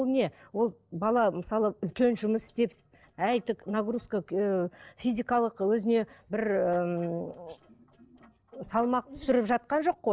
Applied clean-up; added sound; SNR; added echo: neural separator model SepFormer DNS4.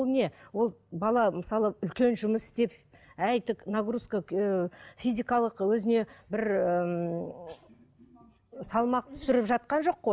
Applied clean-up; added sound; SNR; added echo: none; none; none; none.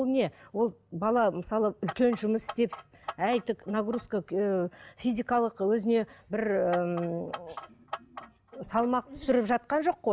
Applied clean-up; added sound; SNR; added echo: none; Clock; 15 dB; none.